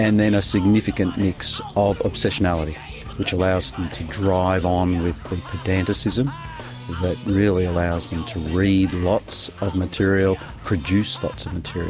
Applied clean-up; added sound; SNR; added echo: none; none; none; none.